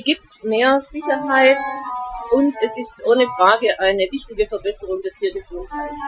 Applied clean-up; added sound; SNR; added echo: classical method Wiener filter.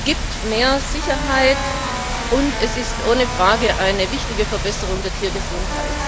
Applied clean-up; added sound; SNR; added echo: none; Vehicle + Keyboard (musical); 2 dB; none.